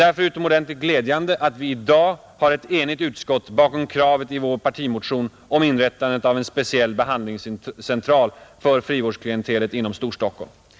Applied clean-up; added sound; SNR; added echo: none; none; none; none.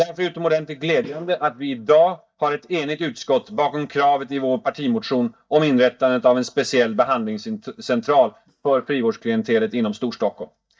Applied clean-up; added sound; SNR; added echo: neural mask model DeepFilterNet 3.